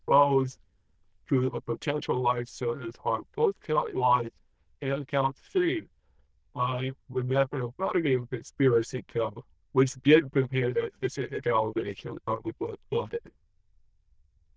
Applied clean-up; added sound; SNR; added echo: neural diffusion model UNIVERSE++.